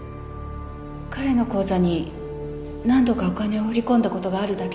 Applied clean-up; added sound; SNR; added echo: none; none; none; none.